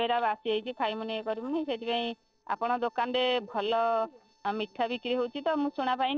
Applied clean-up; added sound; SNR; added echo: neural separator model SepFormer DNS4.